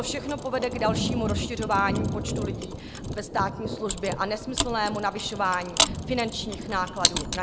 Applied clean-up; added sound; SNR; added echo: none; Mechanisms + Thunder; 1 dB; none.